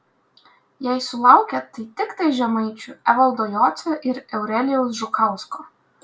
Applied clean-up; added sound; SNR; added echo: none; none; none; none.